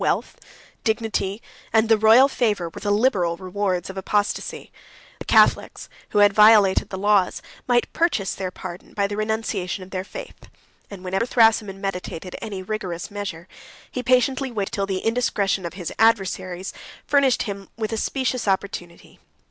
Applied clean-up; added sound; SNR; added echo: none; none; none; none.